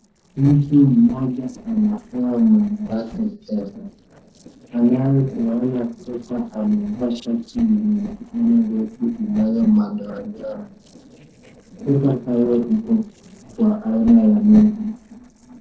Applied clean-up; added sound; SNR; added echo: neural separator model SepFormer DNS4.